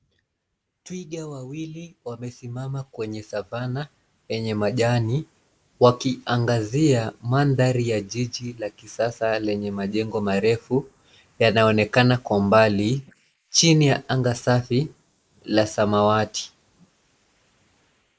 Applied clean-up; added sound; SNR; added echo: neural mask model Resemble Enhance denoiser.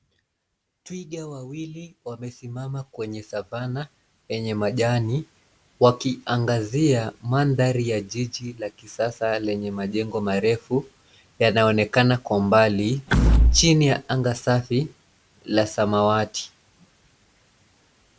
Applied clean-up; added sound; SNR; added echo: none; Door / Wood; -3 dB; none.